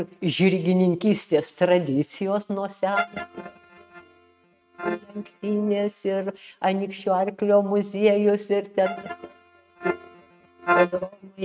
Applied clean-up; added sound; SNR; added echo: neural mask model RNNoise.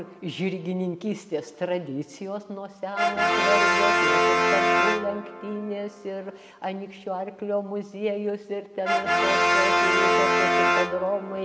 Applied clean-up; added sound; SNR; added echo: none; Brass instrument; -5 dB; none.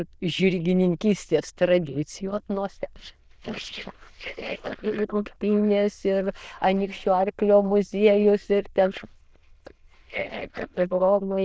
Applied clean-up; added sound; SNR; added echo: neural diffusion model UNIVERSE++.